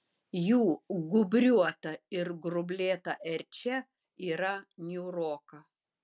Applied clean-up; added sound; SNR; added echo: none; none; none; none.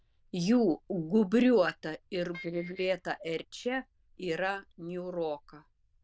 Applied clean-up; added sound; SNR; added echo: neural diffusion model UNIVERSE++.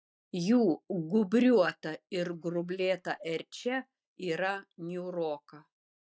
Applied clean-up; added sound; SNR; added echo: neural mask model DeepFilterNet 3.